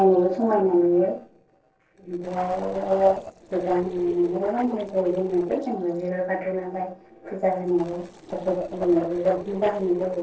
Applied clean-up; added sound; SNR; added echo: neural separator model SepFormer DNS4.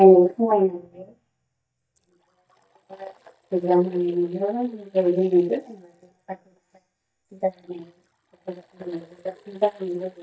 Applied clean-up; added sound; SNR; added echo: neural mask model DeepFilterNet 3.